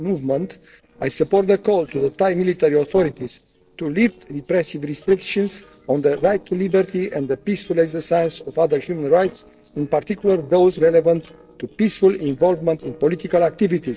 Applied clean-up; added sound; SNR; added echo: neural separator model SepFormer DNS4.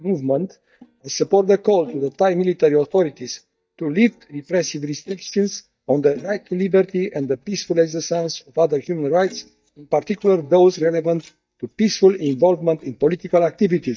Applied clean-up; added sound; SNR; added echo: neural mask model DeepFilterNet 3.